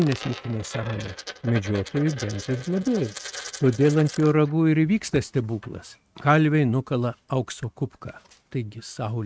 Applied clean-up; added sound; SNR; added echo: neural mask model RNNoise.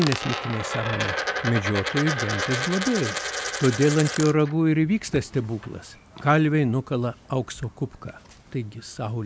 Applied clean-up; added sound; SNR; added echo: none; Coin (dropping); 7 dB; none.